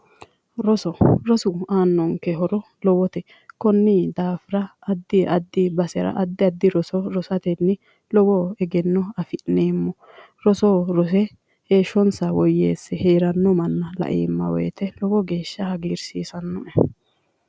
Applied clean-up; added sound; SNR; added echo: none; none; none; none.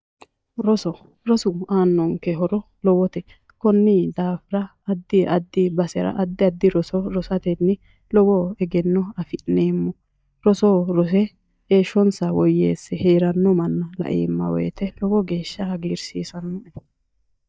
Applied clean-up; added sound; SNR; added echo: neural mask model DeepFilterNet 3.